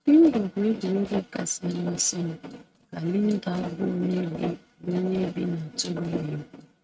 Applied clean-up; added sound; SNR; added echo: neural mask model RNNoise.